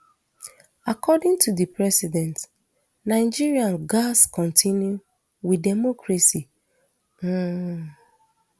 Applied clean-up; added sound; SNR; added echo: none; none; none; none.